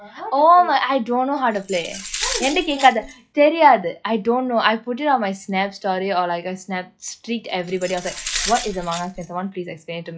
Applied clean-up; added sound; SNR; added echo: classical method log-MMSE.